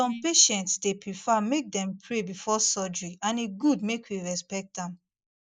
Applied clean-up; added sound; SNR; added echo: neural mask model Resemble Enhance denoiser.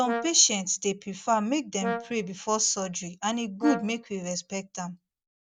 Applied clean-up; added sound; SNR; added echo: none; Brass instrument; 10 dB; none.